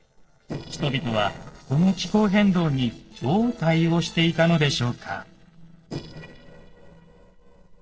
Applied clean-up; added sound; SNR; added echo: neural separator model SepFormer DNS4.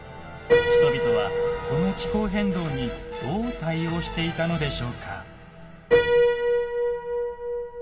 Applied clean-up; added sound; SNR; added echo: none; Piano; -4 dB; reverberation time 1.6 s.